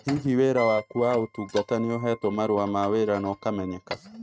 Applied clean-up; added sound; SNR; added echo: neural mask model RNNoise.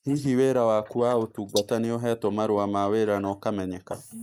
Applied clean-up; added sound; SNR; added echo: neural mask model Resemble Enhance denoiser.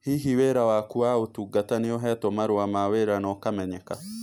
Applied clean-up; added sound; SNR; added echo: none; none; none; none.